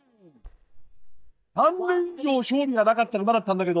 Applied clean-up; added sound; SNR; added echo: neural mask model DeepFilterNet 3.